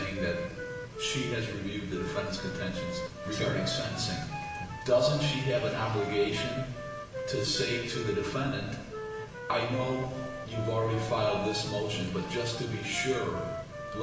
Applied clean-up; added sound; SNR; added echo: none; Wind instrument, woodwind instrument; 9 dB; reverberation time 0.7 s.